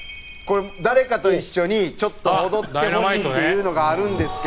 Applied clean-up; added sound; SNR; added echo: none; Bicycle; 19 dB; none.